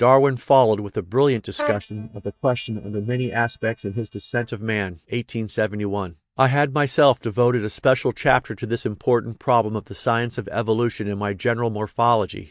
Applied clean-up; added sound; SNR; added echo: neural mask model DeepFilterNet 3.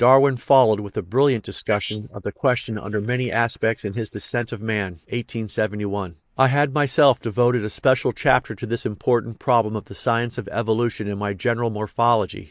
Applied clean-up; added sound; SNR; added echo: neural mask model Resemble Enhance denoiser.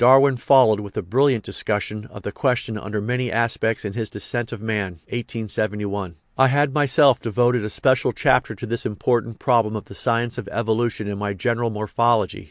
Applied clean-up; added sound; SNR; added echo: none; none; none; none.